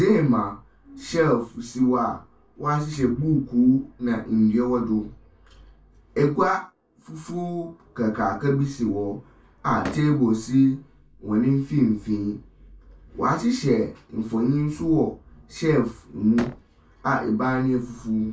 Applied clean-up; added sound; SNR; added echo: none; Slam; 15 dB; reverberation time 0.2 s.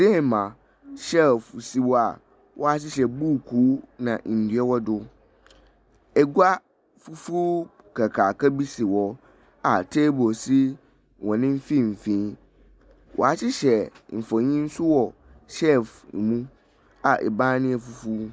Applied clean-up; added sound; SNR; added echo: none; none; none; none.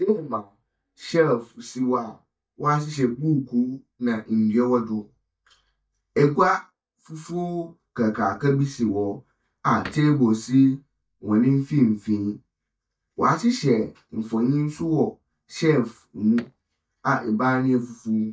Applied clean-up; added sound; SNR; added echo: neural mask model DeepFilterNet 3.